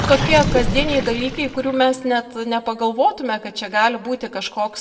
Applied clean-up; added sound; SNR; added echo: none; Gurgling; 7 dB; reverberation time 1.0 s.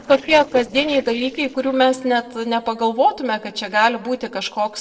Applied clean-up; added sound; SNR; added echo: neural separator model SepFormer DNS4.